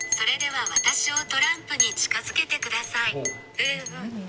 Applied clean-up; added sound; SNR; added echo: none; Chink, clink; 4 dB; none.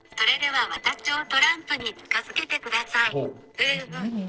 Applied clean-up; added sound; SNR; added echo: neural separator model SepFormer DNS4.